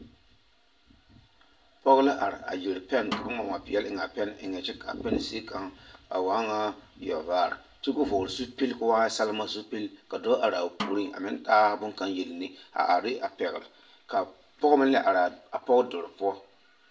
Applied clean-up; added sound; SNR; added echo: none; Snare drum; 12 dB; reverberation time 0.3 s.